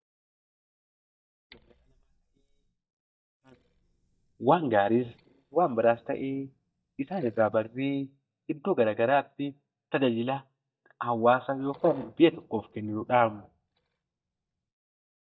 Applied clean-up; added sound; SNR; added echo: neural mask model DeepFilterNet 3.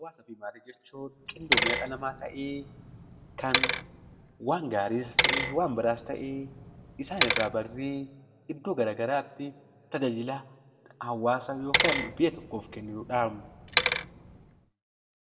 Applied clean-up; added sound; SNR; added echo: none; Bicycle; -3 dB; reverberation time 1.1 s.